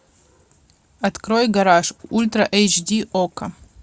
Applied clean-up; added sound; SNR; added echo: none; none; none; none.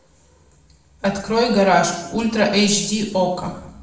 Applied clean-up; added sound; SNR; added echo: none; none; none; reverberation time 0.7 s.